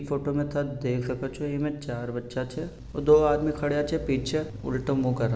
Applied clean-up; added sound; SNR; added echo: none; none; none; none.